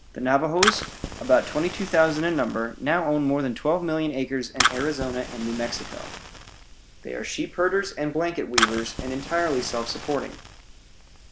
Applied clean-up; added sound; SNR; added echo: none; Fire; 6 dB; none.